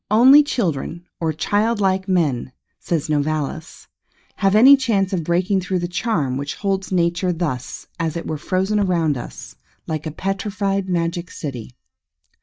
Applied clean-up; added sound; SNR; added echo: neural mask model DeepFilterNet 3.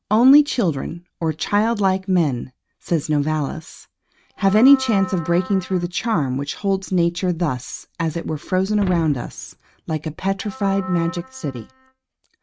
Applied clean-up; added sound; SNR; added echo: neural mask model RNNoise.